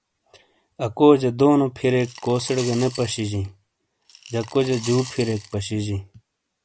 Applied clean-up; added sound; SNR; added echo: none; Coin (dropping) / Glass; 17 dB; none.